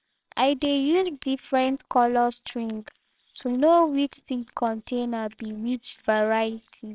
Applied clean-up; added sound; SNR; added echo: neural separator model SepFormer WHAMR!.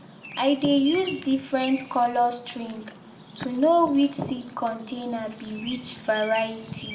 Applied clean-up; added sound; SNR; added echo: none; Bird vocalization, bird call, bird song; 16 dB; reverberation time 0.4 s.